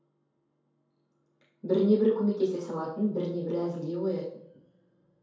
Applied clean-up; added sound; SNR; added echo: none; none; none; reverberation time 2.4 s.